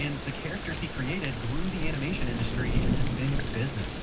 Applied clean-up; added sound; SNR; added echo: none; Thunder / Rain; -3 dB; reverberation time 0.4 s.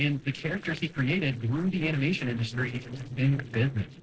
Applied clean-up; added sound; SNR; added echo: neural separator model SepFormer DNS4.